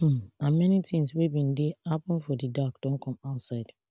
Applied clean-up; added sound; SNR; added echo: none; none; none; none.